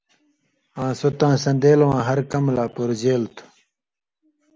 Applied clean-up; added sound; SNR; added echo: none; none; none; none.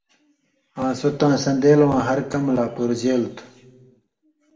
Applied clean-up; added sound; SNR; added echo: none; none; none; reverberation time 0.9 s.